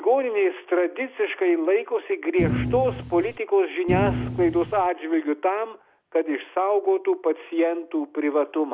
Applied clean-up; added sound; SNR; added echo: none; Thump, thud; 4 dB; none.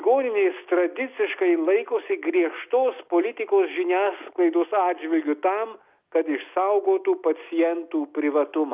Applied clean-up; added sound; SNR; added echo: none; none; none; none.